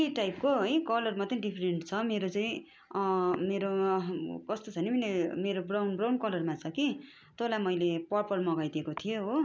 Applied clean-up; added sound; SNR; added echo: none; none; none; none.